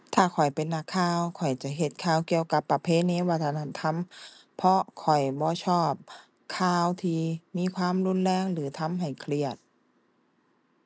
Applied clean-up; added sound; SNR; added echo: none; none; none; none.